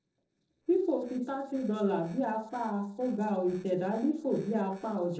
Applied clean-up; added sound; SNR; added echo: neural separator model SepFormer DNS4.